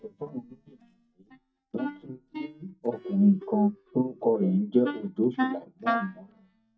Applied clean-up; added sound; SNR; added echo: neural mask model DeepFilterNet 3.